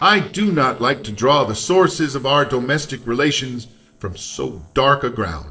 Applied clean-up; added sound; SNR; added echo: neural separator model SepFormer DNS4.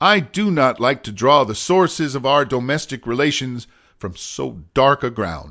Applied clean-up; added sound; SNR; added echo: none; none; none; none.